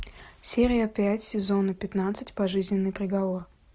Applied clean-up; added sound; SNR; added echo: none; none; none; none.